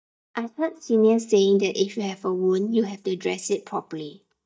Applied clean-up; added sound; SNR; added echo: neural mask model DeepFilterNet 3.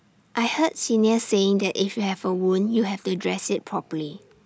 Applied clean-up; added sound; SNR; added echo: none; none; none; none.